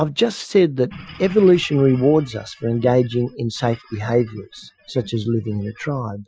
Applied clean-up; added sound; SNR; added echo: classical method Wiener filter.